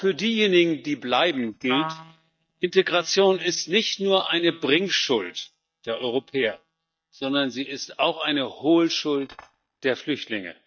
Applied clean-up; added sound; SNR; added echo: neural mask model DeepFilterNet 3.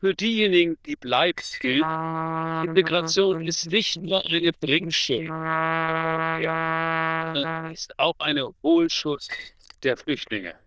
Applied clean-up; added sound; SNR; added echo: neural diffusion model UNIVERSE++.